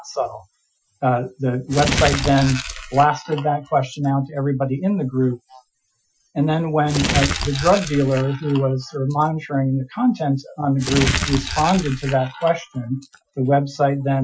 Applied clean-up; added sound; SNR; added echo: classical method Wiener filter.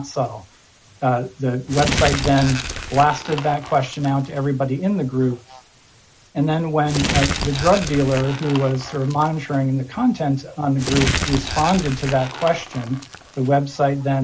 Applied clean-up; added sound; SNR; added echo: none; Crumpling, crinkling; 6 dB; none.